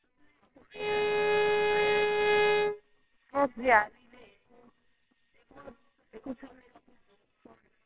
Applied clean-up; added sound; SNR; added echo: neural separator model SepFormer WHAMR!.